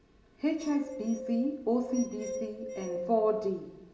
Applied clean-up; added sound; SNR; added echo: none; Glass; 9 dB; reverberation time 0.8 s.